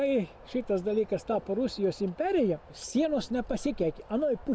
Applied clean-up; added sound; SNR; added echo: none; none; none; none.